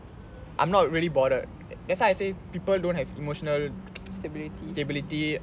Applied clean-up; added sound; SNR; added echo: none; none; none; none.